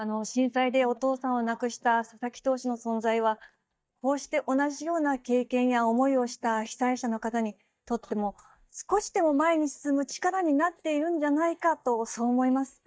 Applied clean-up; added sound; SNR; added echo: neural mask model DeepFilterNet 3.